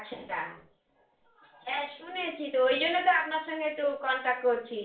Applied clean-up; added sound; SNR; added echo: none; none; none; reverberation time 0.4 s.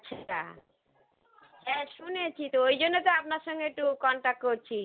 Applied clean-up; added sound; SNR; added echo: none; none; none; none.